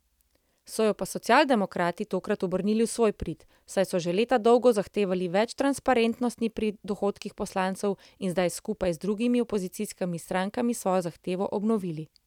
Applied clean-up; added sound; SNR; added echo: none; none; none; none.